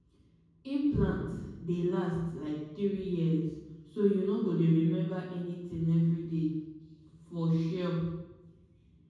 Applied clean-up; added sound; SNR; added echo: none; none; none; reverberation time 1.1 s.